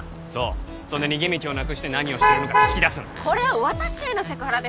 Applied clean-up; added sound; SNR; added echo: none; Alarm / Truck; -4 dB; none.